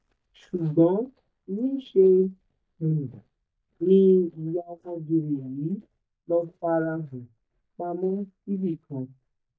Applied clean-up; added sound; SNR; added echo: neural mask model DeepFilterNet 3.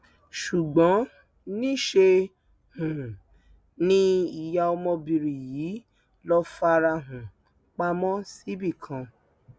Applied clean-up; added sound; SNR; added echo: none; none; none; none.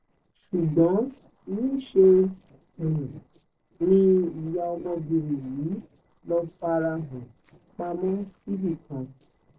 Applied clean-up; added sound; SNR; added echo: neural separator model SepFormer DNS4.